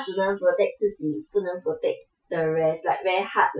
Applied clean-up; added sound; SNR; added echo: classical method Wiener filter.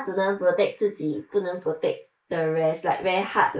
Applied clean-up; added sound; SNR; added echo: neural mask model Resemble Enhance denoiser.